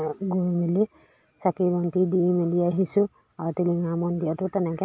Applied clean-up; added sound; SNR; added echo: none; none; none; none.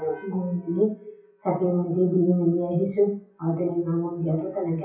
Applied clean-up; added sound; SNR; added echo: classical method WPE with log-MMSE.